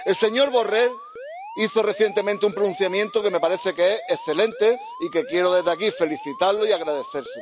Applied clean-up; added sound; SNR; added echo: none; Alarm; 15 dB; none.